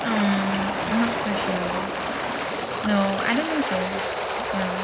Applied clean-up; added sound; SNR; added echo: none; Waves, surf; 0 dB; none.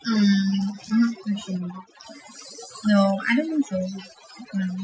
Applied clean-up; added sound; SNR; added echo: classical method Wiener filter.